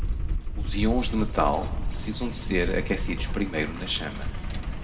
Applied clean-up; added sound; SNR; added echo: none; Truck; -1 dB; reverberation time 1.0 s.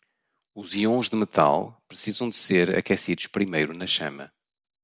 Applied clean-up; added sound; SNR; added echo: none; none; none; none.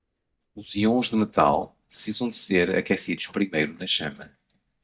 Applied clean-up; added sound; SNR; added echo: neural mask model DeepFilterNet 3.